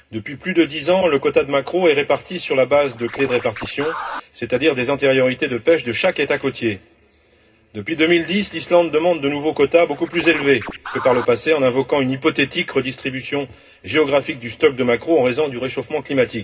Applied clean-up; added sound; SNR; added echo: none; Scratching (performance technique); 12 dB; reverberation time 0.2 s.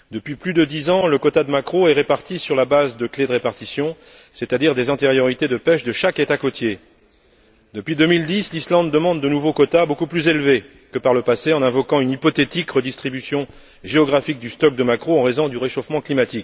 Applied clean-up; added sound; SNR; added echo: none; none; none; none.